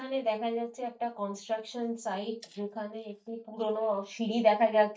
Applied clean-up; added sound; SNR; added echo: neural mask model DeepFilterNet 3.